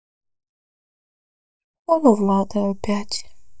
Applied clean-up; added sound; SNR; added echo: neural mask model DeepFilterNet 3.